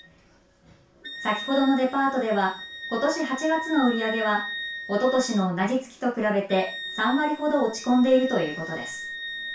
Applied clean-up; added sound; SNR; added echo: none; Wind instrument, woodwind instrument; 12 dB; reverberation time 0.3 s.